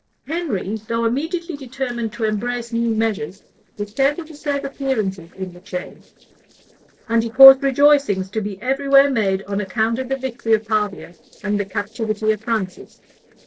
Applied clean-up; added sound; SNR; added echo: neural separator model SepFormer DNS4.